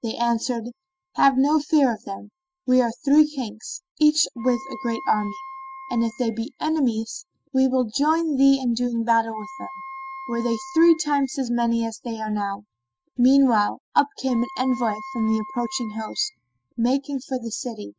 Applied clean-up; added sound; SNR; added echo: classical method Wiener filter.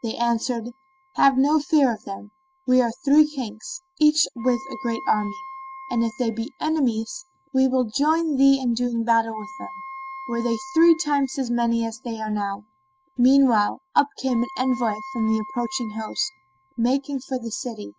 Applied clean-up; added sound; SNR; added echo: classical method log-MMSE.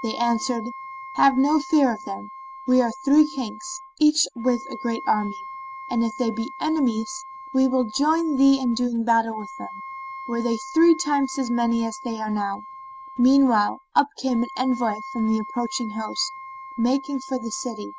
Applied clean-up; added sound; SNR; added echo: none; Wind instrument, woodwind instrument; 15 dB; none.